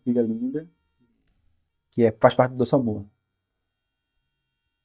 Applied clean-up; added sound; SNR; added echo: neural mask model DeepFilterNet 3.